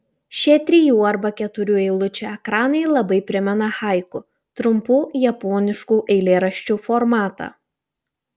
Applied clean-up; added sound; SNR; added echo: none; none; none; none.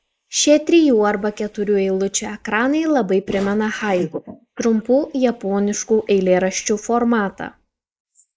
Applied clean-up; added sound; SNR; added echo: neural mask model Resemble Enhance denoiser.